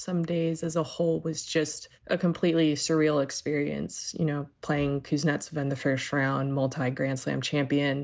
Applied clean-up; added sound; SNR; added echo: none; none; none; none.